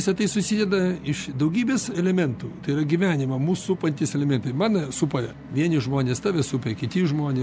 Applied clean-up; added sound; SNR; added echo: none; Musical instrument; 17 dB; none.